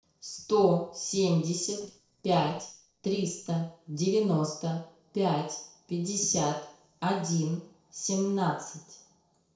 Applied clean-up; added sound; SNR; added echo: neural separator model SepFormer DNS4.